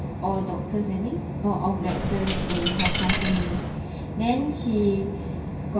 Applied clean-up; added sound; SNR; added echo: none; Coin (dropping); 0 dB; reverberation time 0.9 s.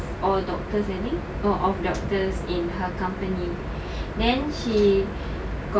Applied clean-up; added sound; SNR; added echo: none; none; none; none.